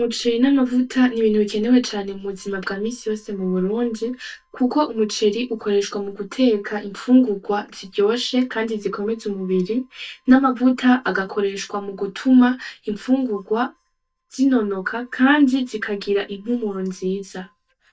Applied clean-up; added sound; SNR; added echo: neural mask model DeepFilterNet 3.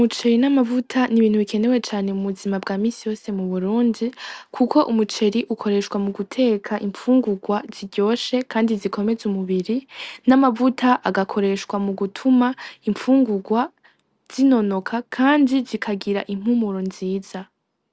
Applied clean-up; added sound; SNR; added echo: none; none; none; none.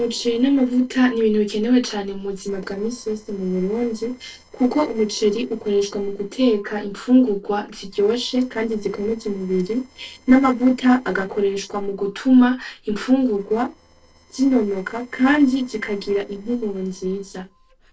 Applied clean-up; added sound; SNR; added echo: neural separator model SepFormer DNS4.